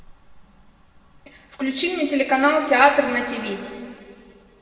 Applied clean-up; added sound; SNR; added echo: none; none; none; reverberation time 2.1 s.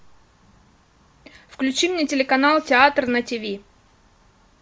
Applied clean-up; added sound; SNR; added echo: none; none; none; none.